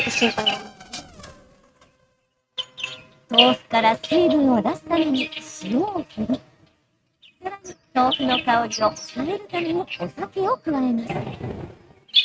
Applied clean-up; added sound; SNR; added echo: neural mask model RNNoise.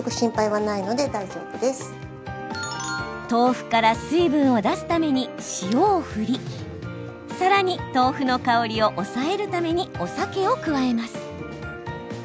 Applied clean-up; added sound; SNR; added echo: none; none; none; none.